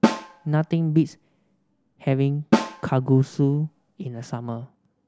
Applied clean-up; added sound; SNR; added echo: none; Snare drum; 4 dB; none.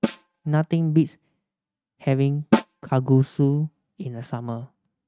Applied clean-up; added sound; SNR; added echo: neural mask model RNNoise.